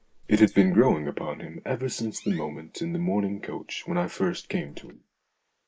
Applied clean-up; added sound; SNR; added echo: neural mask model Resemble Enhance denoiser.